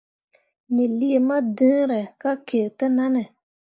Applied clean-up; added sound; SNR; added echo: neural mask model Resemble Enhance denoiser.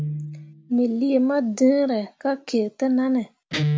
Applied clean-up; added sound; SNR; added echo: none; Guitar; 9 dB; none.